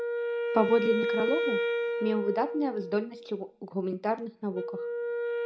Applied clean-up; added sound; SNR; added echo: none; Wind instrument, woodwind instrument; 1 dB; reverberation time 0.5 s.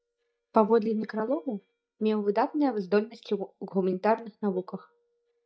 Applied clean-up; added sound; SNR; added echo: neural mask model DeepFilterNet 3.